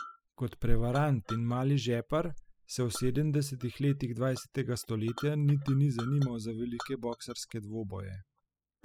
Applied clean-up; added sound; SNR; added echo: classical method spectral subtraction.